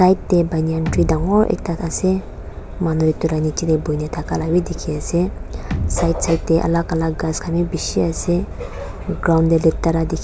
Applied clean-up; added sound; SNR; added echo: none; Bass drum; 8 dB; none.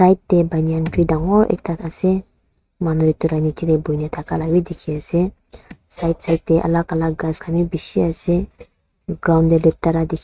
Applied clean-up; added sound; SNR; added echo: neural mask model RNNoise.